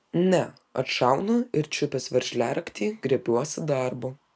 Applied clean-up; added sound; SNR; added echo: none; none; none; none.